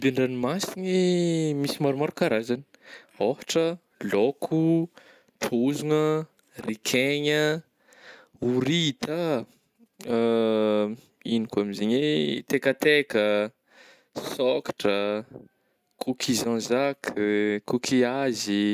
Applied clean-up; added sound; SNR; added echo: none; none; none; none.